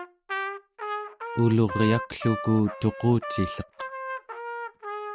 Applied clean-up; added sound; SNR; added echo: none; Trumpet; 8 dB; none.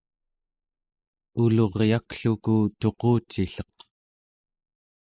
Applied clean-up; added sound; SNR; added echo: neural mask model Resemble Enhance denoiser.